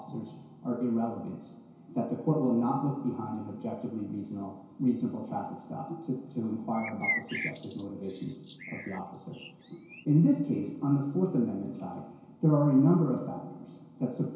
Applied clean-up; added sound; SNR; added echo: none; Bird; 8 dB; reverberation time 0.6 s.